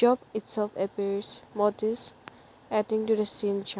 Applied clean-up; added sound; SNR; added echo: none; none; none; none.